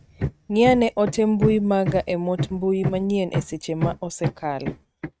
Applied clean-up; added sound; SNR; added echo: neural mask model RNNoise.